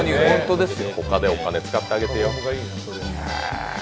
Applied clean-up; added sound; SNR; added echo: none; none; none; none.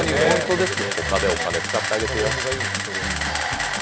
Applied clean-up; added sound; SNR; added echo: none; Camera; 3 dB; none.